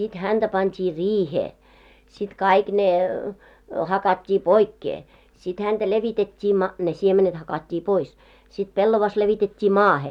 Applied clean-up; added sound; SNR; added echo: none; none; none; none.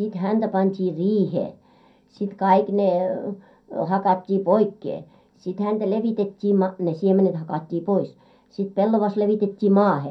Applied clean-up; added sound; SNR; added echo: none; none; none; reverberation time 0.2 s.